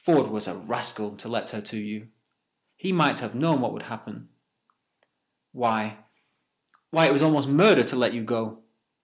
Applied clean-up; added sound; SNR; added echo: none; none; none; none.